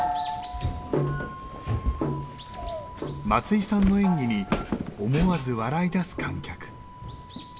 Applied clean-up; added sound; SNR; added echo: none; Walk, footsteps; 8 dB; reverberation time 1.2 s.